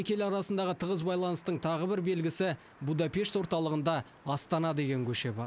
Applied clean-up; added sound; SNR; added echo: none; none; none; none.